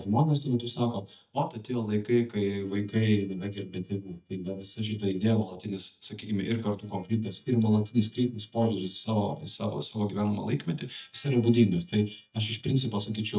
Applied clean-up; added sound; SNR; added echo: neural mask model DeepFilterNet 3.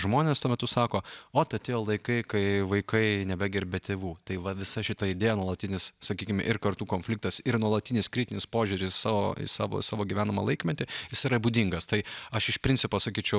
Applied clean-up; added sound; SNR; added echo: none; none; none; none.